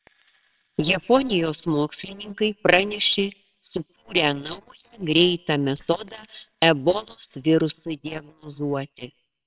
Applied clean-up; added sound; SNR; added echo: neural separator model SepFormer WHAMR!.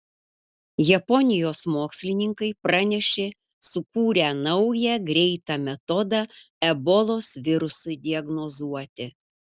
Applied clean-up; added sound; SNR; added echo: none; none; none; none.